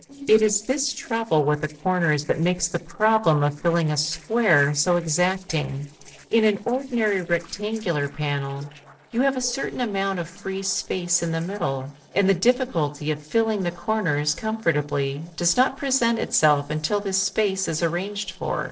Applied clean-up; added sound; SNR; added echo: neural separator model SepFormer DNS4.